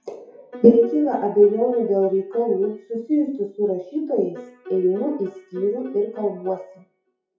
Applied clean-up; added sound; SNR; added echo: classical method WPE with log-MMSE.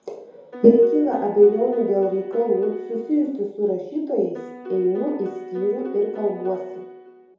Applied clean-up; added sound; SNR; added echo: none; Piano; 14 dB; reverberation time 2.6 s.